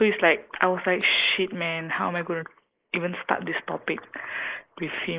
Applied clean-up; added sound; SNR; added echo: neural mask model Resemble Enhance denoiser.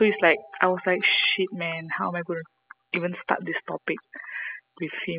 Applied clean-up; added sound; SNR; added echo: classical method spectral subtraction.